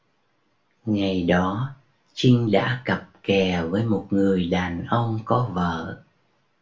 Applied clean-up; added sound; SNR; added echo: none; none; none; reverberation time 0.3 s.